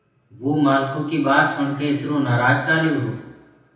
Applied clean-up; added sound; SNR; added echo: none; none; none; reverberation time 0.9 s.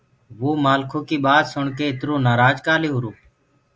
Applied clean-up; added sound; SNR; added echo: none; none; none; none.